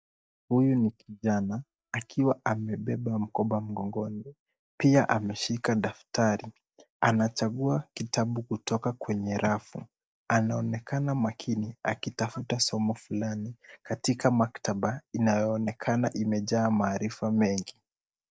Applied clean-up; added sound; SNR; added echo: neural mask model DeepFilterNet 3.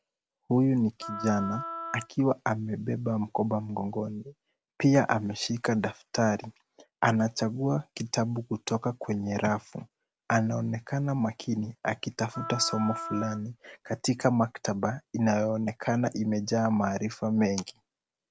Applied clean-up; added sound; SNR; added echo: none; Wind instrument, woodwind instrument; 11 dB; none.